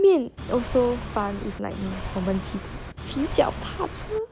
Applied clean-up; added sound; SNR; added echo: none; Engine / Car; 9 dB; none.